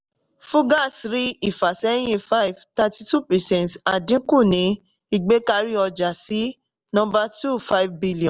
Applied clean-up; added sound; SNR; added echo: none; none; none; none.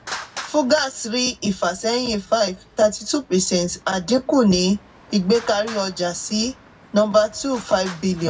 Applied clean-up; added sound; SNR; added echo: none; Traffic noise, roadway noise; 19 dB; reverberation time 0.4 s.